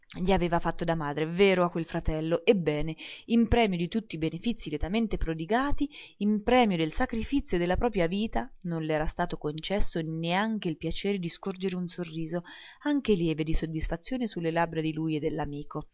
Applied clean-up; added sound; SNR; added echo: none; none; none; none.